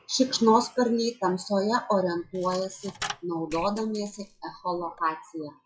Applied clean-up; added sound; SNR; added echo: classical method log-MMSE.